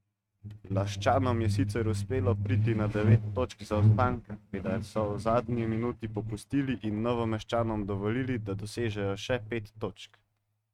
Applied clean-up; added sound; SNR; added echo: neural mask model RNNoise.